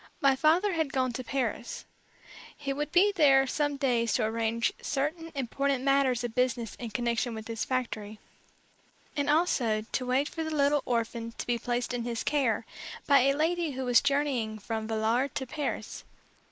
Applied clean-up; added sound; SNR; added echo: neural mask model Resemble Enhance denoiser.